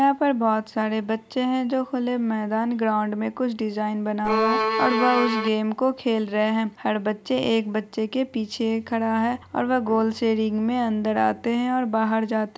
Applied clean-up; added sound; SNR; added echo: none; Bowed string instrument; 0 dB; none.